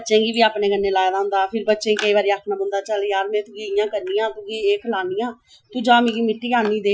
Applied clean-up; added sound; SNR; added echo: classical method Wiener filter.